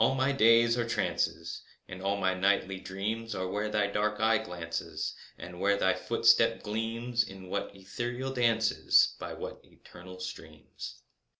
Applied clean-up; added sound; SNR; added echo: none; none; none; none.